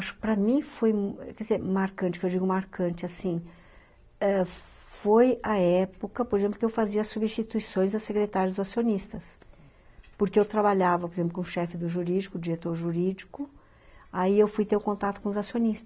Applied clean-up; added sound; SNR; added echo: none; none; none; none.